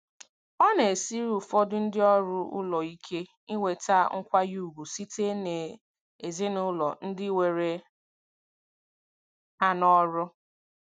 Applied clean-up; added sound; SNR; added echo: none; none; none; none.